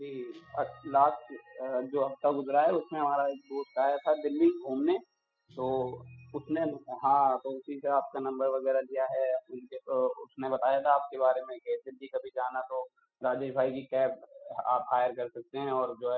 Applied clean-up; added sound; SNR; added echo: classical method spectral subtraction.